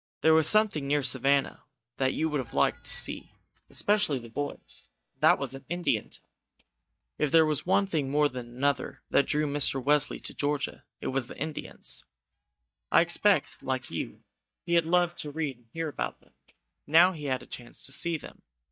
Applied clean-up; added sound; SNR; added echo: neural mask model DeepFilterNet 3.